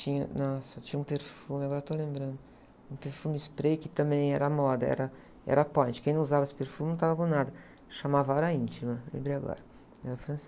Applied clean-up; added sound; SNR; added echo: none; none; none; none.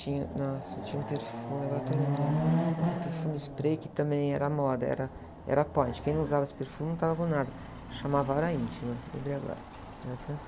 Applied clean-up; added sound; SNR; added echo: none; Chatter / Car passing by / Motorcycle / Traffic noise, roadway noise / Accelerating, revving, vroom; 4 dB; none.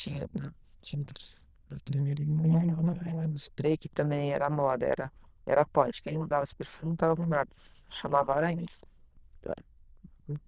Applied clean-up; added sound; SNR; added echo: neural diffusion model UNIVERSE++.